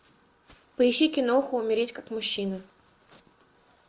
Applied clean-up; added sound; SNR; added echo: none; none; none; none.